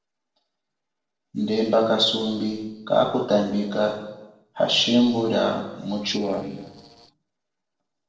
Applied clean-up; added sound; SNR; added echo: neural separator model SepFormer DNS4.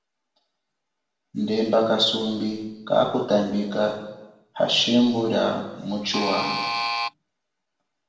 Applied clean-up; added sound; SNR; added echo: none; Alarm; 2 dB; reverberation time 0.9 s.